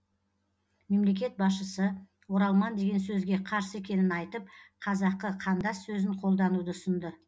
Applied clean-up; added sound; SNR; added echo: none; none; none; none.